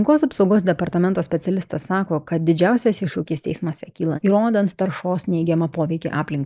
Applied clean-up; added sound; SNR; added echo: neural mask model Resemble Enhance denoiser.